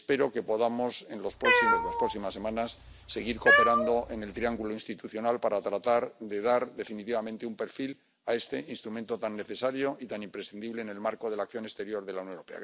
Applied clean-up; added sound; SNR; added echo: none; Cat; -3 dB; none.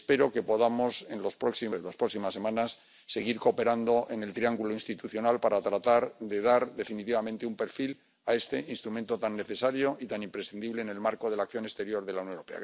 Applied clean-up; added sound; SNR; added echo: none; none; none; none.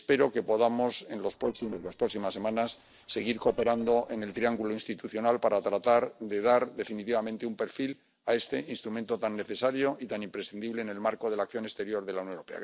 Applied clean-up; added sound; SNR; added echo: neural separator model SepFormer DNS4.